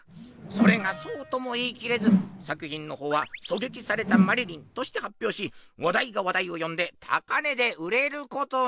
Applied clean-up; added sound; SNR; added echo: none; Whoosh, swoosh, swish; -1 dB; none.